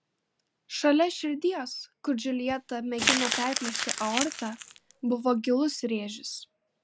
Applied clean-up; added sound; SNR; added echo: none; Crumpling, crinkling; 2 dB; none.